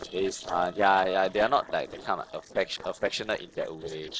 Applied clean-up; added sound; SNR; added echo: neural separator model SepFormer DNS4.